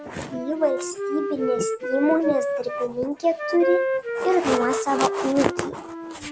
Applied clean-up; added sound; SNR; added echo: none; Wind instrument, woodwind instrument; 4 dB; none.